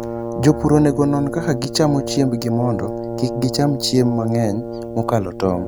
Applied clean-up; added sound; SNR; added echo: none; Brass instrument; 8 dB; none.